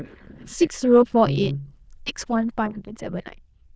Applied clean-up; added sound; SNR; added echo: neural diffusion model UNIVERSE++.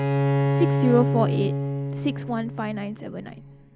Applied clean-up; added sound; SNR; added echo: none; Bowed string instrument; -2 dB; none.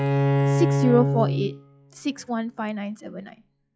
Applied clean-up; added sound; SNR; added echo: classical method log-MMSE.